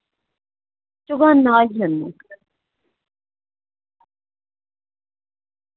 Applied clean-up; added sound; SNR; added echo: none; none; none; none.